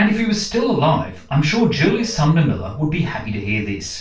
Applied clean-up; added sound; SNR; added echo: none; none; none; reverberation time 0.3 s.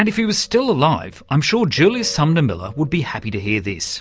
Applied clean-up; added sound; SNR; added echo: none; none; none; none.